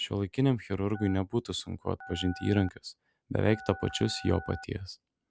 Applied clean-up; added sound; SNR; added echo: none; Telephone; 17 dB; none.